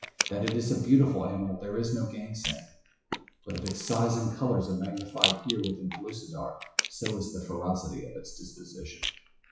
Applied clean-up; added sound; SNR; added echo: classical method WPE with log-MMSE.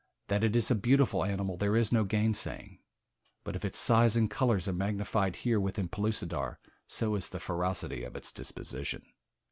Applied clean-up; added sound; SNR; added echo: none; none; none; none.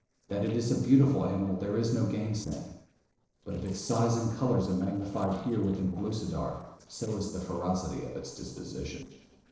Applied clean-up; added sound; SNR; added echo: neural separator model SepFormer DNS4.